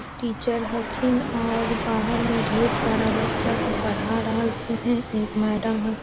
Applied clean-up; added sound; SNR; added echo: none; Fixed-wing aircraft, airplane; 2 dB; none.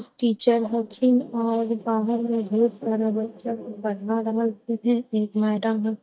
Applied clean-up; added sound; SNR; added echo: neural mask model DeepFilterNet 3.